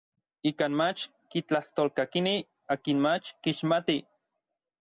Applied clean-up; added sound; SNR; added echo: none; none; none; none.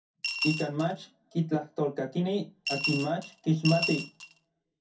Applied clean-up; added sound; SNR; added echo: none; Coin (dropping) / Glass; 5 dB; reverberation time 0.3 s.